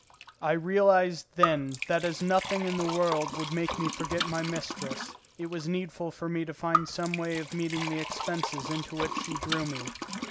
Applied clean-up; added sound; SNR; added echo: none; Liquid; 5 dB; none.